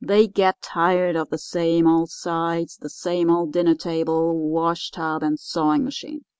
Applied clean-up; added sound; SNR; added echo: none; none; none; none.